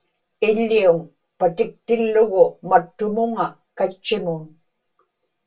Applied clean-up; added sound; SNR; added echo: none; none; none; reverberation time 0.2 s.